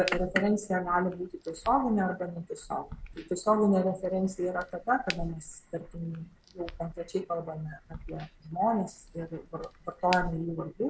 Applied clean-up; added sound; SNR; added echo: none; Crack; 14 dB; none.